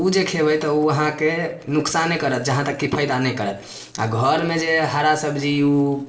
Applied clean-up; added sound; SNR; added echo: neural separator model SepFormer DNS4.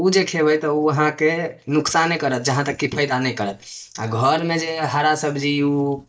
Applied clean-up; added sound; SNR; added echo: neural mask model DeepFilterNet 3.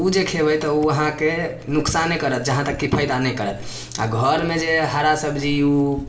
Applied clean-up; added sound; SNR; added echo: none; Writing; 16 dB; reverberation time 1.3 s.